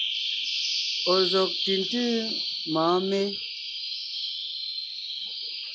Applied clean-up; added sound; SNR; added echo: none; Bird vocalization, bird call, bird song; 1 dB; none.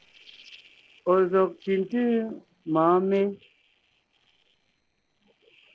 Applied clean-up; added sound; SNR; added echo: neural separator model SepFormer DNS4.